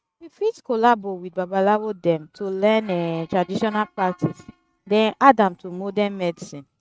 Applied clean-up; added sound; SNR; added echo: neural mask model RNNoise.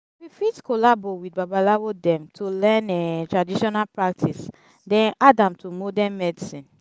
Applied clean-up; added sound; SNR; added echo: none; none; none; none.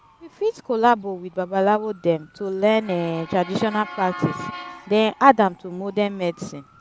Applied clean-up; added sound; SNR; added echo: none; Motor vehicle (road) / Siren; 18 dB; none.